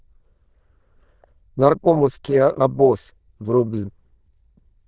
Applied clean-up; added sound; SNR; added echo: neural diffusion model UNIVERSE++.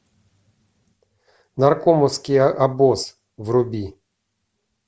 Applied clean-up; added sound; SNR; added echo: none; none; none; none.